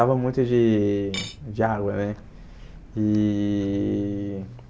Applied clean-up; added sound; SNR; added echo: none; Cutlery, silverware / Dishes, pots, and pans; 12 dB; none.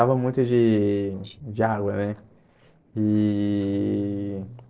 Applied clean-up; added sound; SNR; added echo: neural separator model SepFormer DNS4.